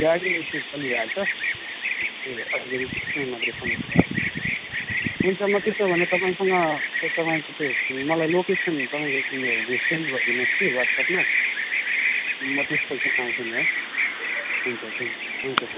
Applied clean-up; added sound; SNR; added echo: none; Bird vocalization, bird call, bird song; -2 dB; none.